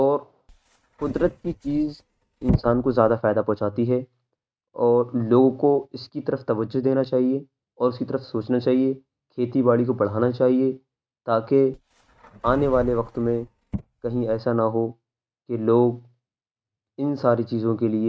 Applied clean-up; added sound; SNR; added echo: neural mask model RNNoise.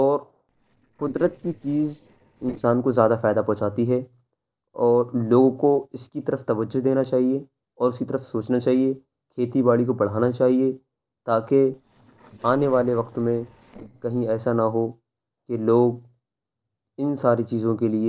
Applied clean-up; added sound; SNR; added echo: neural separator model SepFormer DNS4.